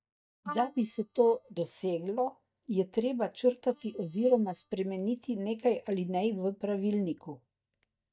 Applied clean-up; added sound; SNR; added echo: neural mask model DeepFilterNet 3.